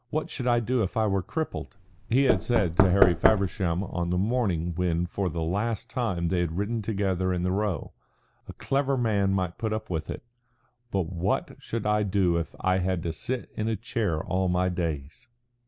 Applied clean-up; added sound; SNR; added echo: none; Knock / Wood; 0 dB; none.